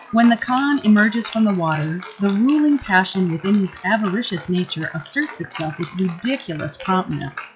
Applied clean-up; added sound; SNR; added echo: classical method log-MMSE.